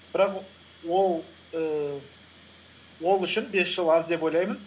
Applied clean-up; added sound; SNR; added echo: none; none; none; none.